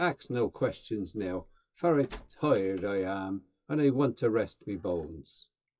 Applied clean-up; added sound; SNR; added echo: classical method WPE with log-MMSE.